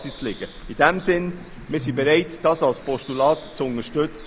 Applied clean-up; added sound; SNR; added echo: none; Bird; 18 dB; none.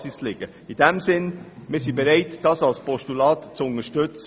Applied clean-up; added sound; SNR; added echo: none; none; none; none.